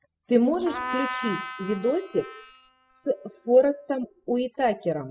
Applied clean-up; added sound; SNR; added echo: classical method spectral subtraction.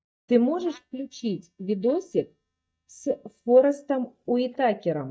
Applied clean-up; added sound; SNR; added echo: neural mask model DeepFilterNet 3.